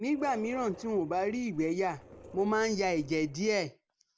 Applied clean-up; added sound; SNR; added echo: none; Dog; 20 dB; none.